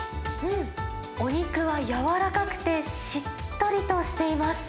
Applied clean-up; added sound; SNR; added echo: none; none; none; none.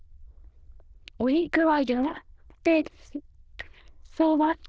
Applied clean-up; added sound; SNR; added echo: neural diffusion model UNIVERSE++.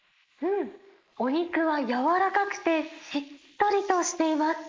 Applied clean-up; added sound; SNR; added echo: neural mask model Resemble Enhance denoiser.